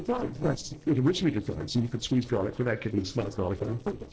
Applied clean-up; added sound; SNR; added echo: neural separator model SepFormer DNS4.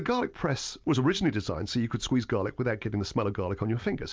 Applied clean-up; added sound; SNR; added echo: none; none; none; none.